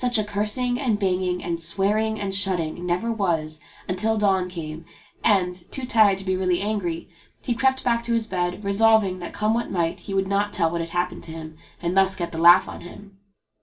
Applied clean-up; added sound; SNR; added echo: none; none; none; reverberation time 0.2 s.